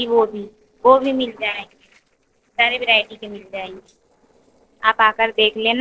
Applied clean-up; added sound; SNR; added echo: neural separator model SepFormer DNS4.